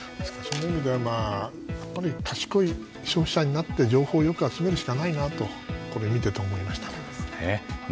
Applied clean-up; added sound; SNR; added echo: none; Bowed string instrument; 17 dB; none.